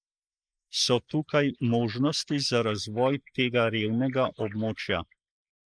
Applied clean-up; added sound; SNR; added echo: neural mask model Resemble Enhance denoiser.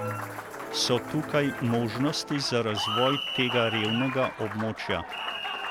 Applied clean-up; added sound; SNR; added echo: none; Applause; 5 dB; none.